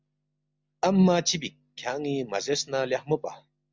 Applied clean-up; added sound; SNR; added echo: none; none; none; none.